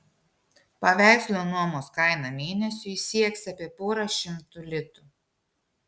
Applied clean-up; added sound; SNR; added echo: none; none; none; none.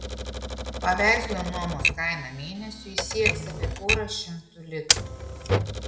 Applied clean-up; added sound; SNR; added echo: none; Typewriter; -1 dB; reverberation time 0.7 s.